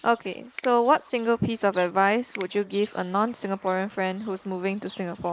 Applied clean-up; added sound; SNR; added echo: neural mask model Resemble Enhance denoiser.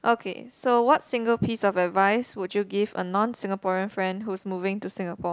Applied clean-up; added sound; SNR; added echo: none; none; none; none.